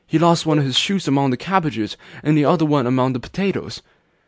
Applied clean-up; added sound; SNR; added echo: none; Cowbell; 17 dB; none.